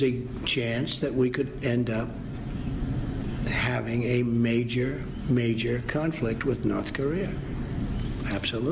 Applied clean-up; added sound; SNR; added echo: none; none; none; none.